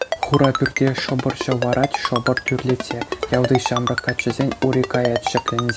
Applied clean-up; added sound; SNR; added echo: none; Ringtone; 5 dB; none.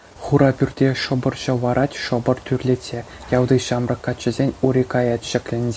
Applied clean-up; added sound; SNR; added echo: none; none; none; none.